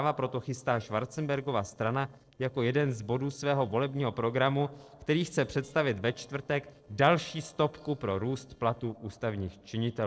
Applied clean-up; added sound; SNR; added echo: neural separator model SepFormer DNS4.